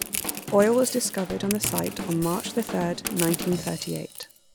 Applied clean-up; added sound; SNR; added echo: none; Drum / Drum kit + Crushing; 7 dB; none.